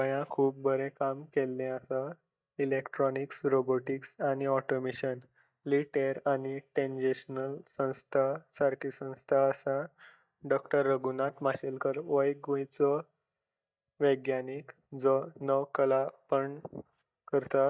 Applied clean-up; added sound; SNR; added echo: neural mask model DeepFilterNet 3.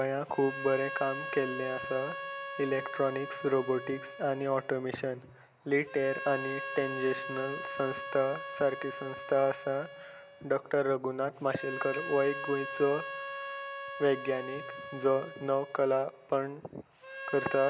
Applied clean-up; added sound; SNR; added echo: none; Harmonica; 9 dB; none.